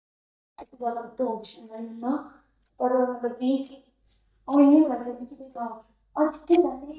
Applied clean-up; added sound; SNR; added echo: neural mask model DeepFilterNet 3.